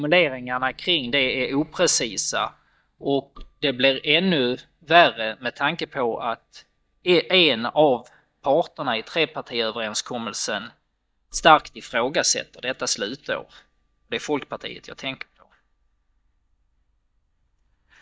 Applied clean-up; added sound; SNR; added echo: neural mask model DeepFilterNet 3.